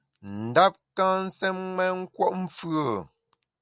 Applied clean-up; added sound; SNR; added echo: none; none; none; none.